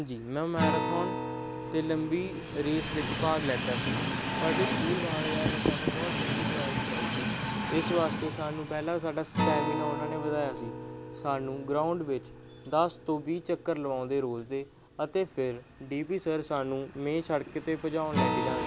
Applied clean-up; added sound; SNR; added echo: none; Train + Acoustic guitar; 2 dB; none.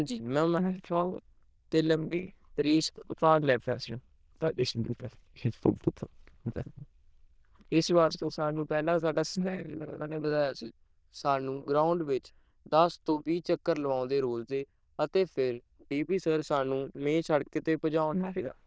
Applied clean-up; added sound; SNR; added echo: neural diffusion model UNIVERSE++.